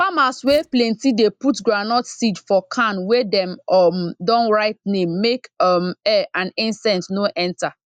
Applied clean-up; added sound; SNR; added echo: neural mask model DeepFilterNet 3.